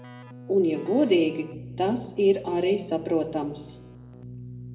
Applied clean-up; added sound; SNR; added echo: none; Keyboard (musical); 16 dB; reverberation time 0.8 s.